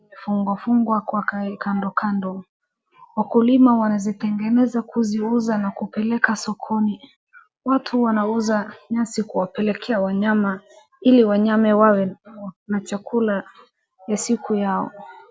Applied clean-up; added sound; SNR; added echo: none; none; none; none.